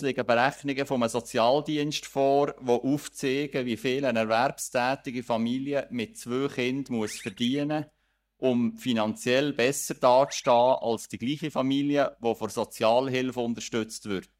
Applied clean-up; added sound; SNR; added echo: neural mask model DeepFilterNet 3.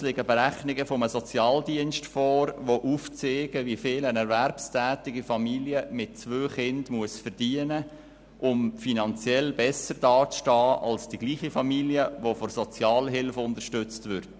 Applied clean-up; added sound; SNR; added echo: none; none; none; none.